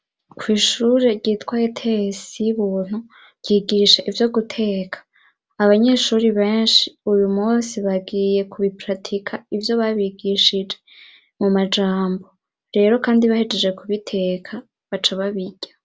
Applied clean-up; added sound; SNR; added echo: none; none; none; none.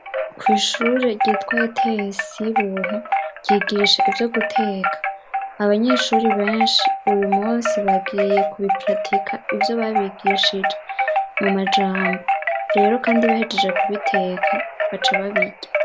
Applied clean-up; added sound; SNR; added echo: none; Wind chime; -1 dB; none.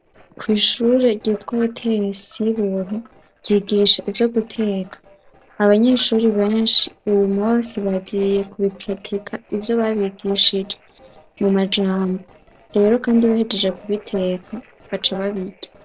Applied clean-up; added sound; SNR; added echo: neural separator model SepFormer DNS4.